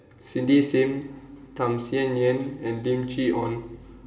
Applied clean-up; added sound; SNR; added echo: none; none; none; reverberation time 2.6 s.